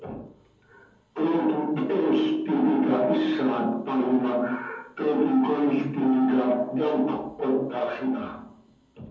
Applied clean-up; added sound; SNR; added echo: none; none; none; reverberation time 0.6 s.